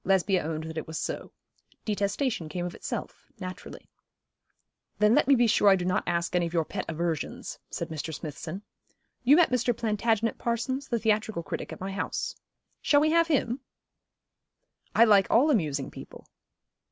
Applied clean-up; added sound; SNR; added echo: none; none; none; none.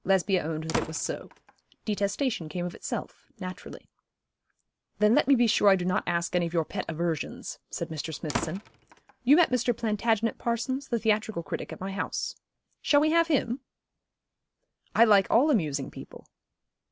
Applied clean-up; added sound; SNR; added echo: none; Slam; 11 dB; none.